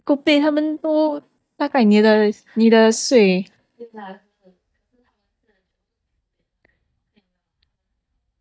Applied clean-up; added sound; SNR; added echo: neural mask model DeepFilterNet 3.